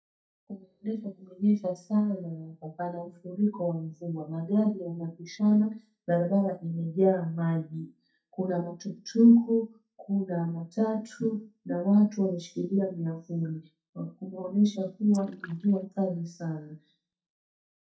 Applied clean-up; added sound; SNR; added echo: neural mask model DeepFilterNet 3.